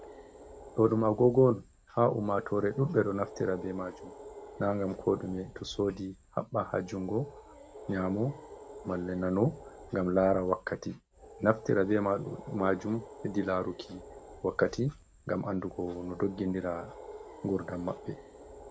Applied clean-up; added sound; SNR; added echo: none; Animal; 18 dB; none.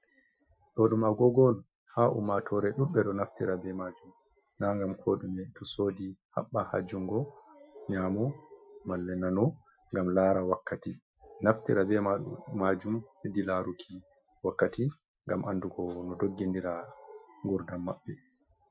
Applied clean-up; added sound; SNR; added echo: classical method Wiener filter.